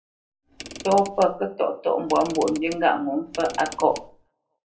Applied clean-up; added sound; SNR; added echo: none; Mechanisms / Car; 16 dB; reverberation time 0.3 s.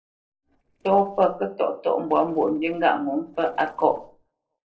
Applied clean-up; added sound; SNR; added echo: neural separator model SepFormer DNS4.